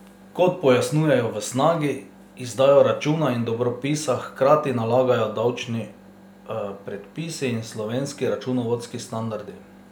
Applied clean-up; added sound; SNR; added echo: none; none; none; none.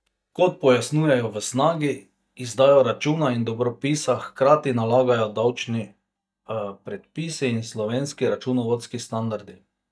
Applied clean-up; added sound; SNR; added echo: neural mask model DeepFilterNet 3.